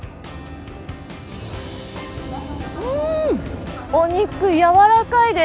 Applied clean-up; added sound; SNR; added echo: none; none; none; none.